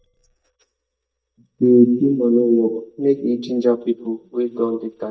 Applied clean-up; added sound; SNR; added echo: neural mask model DeepFilterNet 3.